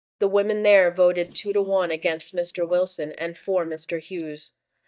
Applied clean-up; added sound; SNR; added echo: neural mask model DeepFilterNet 3.